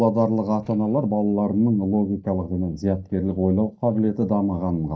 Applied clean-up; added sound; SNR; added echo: neural mask model DeepFilterNet 3.